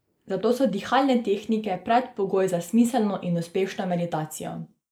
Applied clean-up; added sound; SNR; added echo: neural mask model Resemble Enhance denoiser.